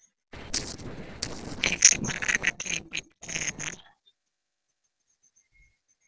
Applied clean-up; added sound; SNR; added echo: neural separator model SepFormer DNS4.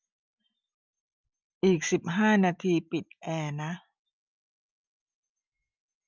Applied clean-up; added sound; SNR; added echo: none; none; none; none.